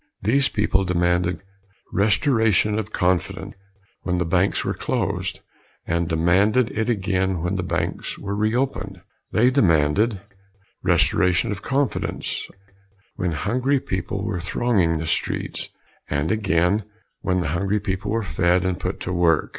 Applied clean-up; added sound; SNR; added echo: none; none; none; none.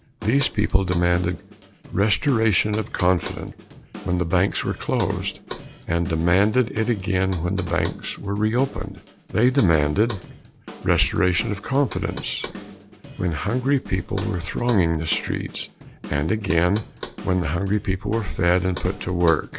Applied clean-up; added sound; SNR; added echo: none; Drum / Drum kit + Knock; 16 dB; none.